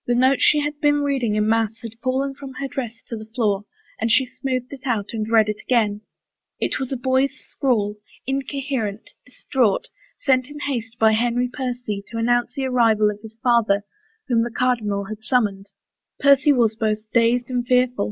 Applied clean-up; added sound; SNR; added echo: none; none; none; none.